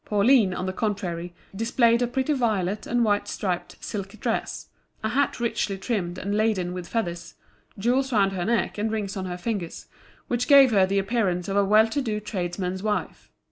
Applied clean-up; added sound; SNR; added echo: none; none; none; none.